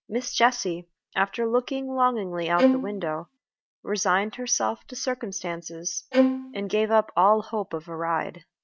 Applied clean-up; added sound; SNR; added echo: neural mask model RNNoise.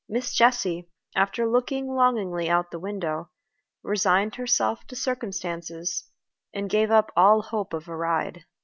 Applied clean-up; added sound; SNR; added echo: none; none; none; none.